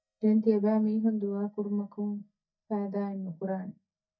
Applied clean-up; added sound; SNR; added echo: neural mask model DeepFilterNet 3.